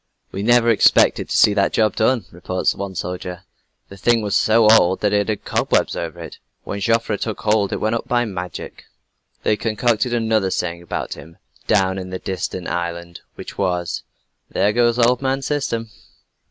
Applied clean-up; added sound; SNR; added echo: none; none; none; none.